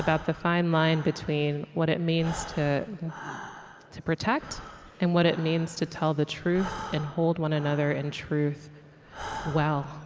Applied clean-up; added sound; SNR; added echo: none; Breathing; 15 dB; none.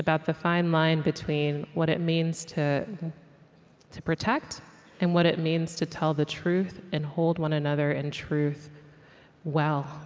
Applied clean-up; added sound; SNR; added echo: none; none; none; none.